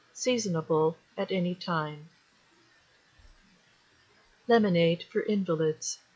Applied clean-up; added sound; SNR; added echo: classical method log-MMSE.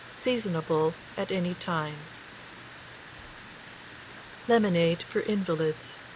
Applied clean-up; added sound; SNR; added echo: none; Water; 15 dB; none.